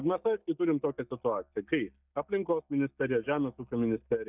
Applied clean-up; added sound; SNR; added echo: neural mask model DeepFilterNet 3.